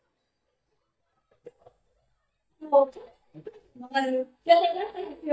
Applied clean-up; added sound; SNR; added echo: neural mask model DeepFilterNet 3.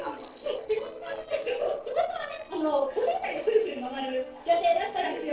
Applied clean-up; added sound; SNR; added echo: neural separator model SepFormer DNS4.